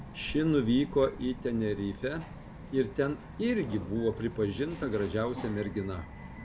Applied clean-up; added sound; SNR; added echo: none; Bird vocalization, bird call, bird song; 12 dB; none.